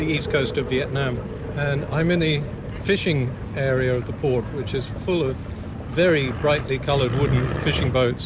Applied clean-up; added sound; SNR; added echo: none; none; none; none.